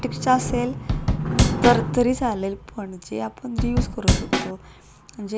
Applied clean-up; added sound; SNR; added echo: none; Drum / Drum kit; -3 dB; none.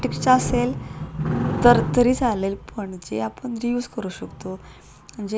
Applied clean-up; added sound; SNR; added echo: none; none; none; none.